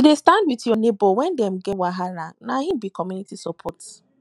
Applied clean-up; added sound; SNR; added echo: none; none; none; none.